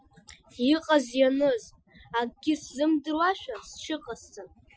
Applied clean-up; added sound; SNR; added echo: classical method Wiener filter.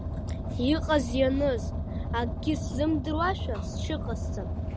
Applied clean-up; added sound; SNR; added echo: none; Car; 2 dB; none.